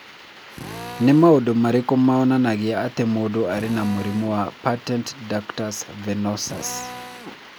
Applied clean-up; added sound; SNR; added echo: none; Drill; 19 dB; none.